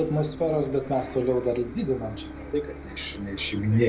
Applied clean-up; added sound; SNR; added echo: none; Bus; 12 dB; none.